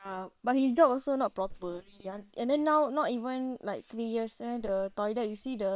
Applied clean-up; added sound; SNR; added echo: neural separator model SepFormer WHAM!.